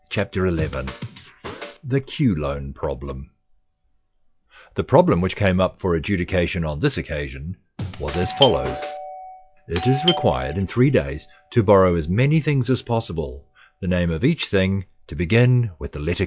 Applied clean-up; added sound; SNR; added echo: classical method log-MMSE.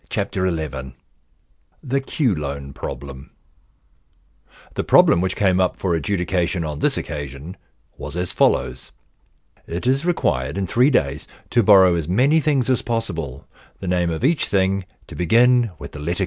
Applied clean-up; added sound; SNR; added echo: none; none; none; none.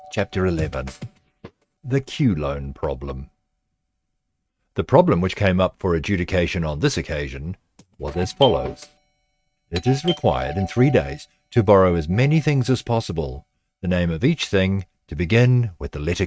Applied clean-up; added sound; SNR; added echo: neural mask model RNNoise.